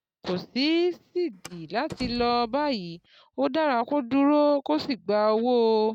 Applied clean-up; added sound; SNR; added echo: neural mask model RNNoise.